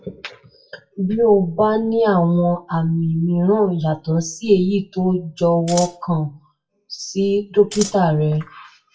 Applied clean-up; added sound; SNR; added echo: classical method WPE with log-MMSE.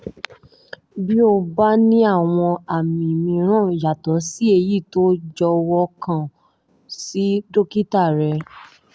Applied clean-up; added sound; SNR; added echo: none; none; none; none.